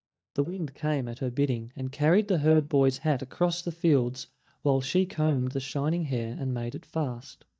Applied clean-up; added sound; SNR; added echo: neural mask model DeepFilterNet 3.